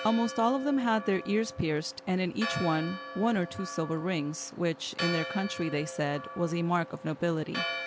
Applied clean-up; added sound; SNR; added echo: none; Church bell; 10 dB; none.